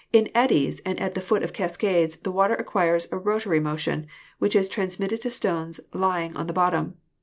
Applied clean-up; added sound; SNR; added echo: none; none; none; none.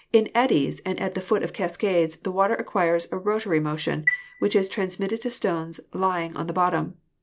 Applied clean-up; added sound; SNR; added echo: none; Chime; 8 dB; none.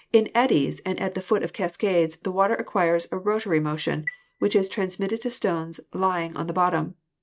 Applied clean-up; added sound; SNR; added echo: neural mask model RNNoise.